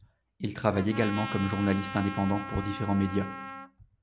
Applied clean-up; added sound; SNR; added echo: none; Trumpet; 10 dB; none.